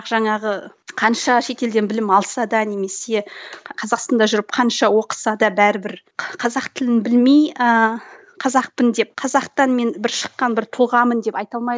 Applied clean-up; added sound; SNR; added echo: none; none; none; none.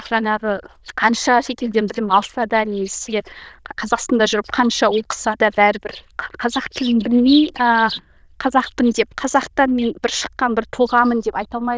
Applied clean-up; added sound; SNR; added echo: neural diffusion model UNIVERSE++.